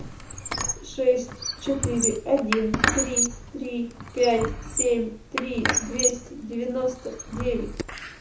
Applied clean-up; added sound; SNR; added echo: none; Squeak; 2 dB; reverberation time 0.6 s.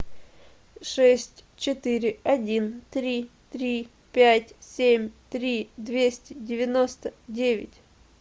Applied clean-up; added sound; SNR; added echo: none; none; none; none.